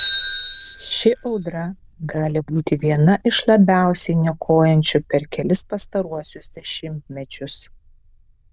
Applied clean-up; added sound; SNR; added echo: neural diffusion model UNIVERSE++.